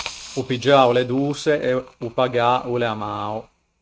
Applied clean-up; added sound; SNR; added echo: neural mask model RNNoise.